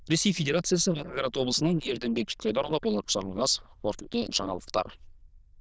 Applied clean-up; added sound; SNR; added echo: neural diffusion model UNIVERSE++.